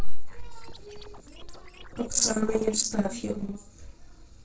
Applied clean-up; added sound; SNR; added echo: neural separator model SepFormer DNS4.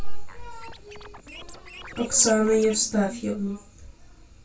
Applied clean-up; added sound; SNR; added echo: none; Scratching (performance technique); 20 dB; reverberation time 0.2 s.